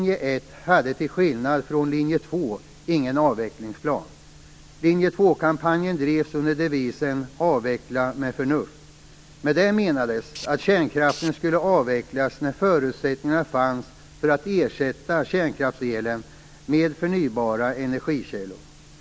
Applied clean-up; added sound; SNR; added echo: none; Tools; 19 dB; none.